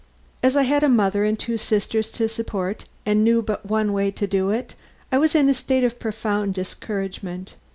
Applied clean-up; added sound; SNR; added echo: none; none; none; none.